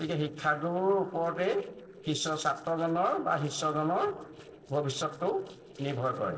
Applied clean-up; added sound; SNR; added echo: neural separator model SepFormer DNS4.